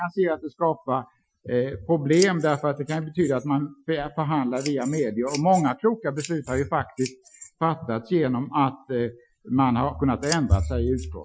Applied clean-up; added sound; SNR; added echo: classical method Wiener filter.